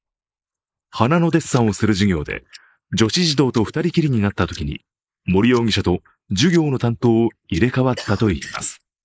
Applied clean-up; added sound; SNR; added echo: neural mask model Resemble Enhance denoiser.